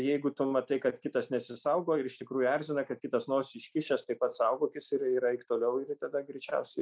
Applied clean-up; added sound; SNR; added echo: none; none; none; none.